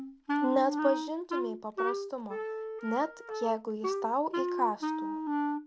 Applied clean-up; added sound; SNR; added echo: none; Wind instrument, woodwind instrument; 1 dB; none.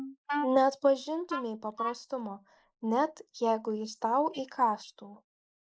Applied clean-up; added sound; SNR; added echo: neural mask model Resemble Enhance denoiser.